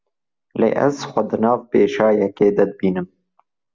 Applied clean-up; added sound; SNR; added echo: none; none; none; none.